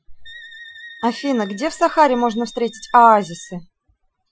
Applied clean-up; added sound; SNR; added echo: classical method Wiener filter.